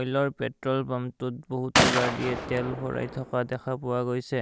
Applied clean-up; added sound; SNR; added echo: none; Gunshot, gunfire; 0 dB; none.